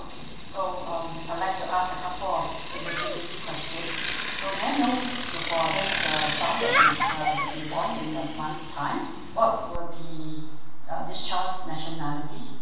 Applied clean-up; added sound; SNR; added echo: none; Bicycle; -4 dB; reverberation time 1.2 s.